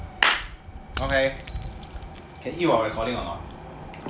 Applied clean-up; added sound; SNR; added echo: none; Shatter / Crushing; 16 dB; none.